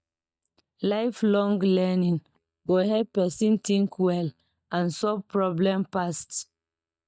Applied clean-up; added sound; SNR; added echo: neural mask model DeepFilterNet 3.